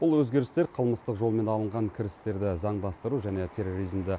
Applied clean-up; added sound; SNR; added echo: none; none; none; none.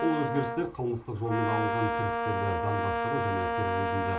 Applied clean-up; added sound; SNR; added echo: none; Brass instrument; -1 dB; reverberation time 0.2 s.